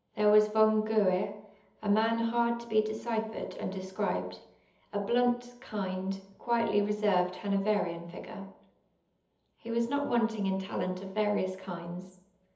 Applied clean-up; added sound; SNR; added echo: none; none; none; reverberation time 0.7 s.